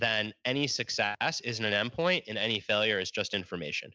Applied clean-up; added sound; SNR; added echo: none; none; none; none.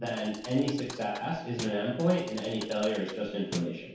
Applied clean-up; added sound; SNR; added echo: none; Thump, thud; 14 dB; reverberation time 0.8 s.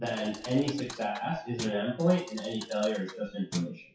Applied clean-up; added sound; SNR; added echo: classical method WPE with log-MMSE.